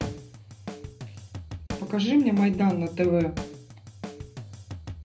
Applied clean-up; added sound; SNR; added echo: none; Drum kit; 11 dB; reverberation time 0.3 s.